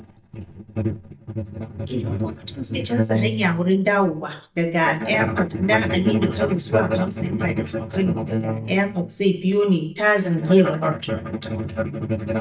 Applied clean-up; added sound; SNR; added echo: neural mask model DeepFilterNet 3.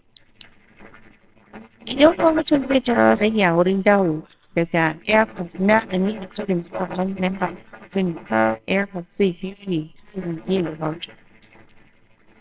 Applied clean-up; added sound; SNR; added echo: neural separator model SepFormer WHAMR!.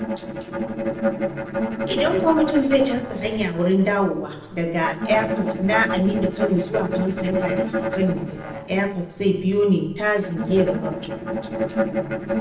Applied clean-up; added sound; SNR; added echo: neural separator model SepFormer DNS4.